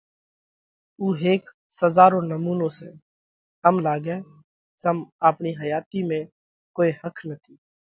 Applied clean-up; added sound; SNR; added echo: none; none; none; none.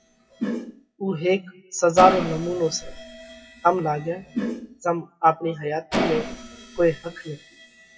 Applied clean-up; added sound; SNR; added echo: classical method WPE with log-MMSE.